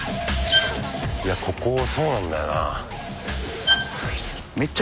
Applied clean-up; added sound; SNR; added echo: none; Bowed string instrument; 0 dB; none.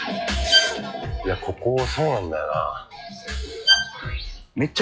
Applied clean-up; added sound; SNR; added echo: classical method log-MMSE.